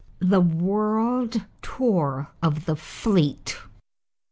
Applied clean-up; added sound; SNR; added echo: none; none; none; none.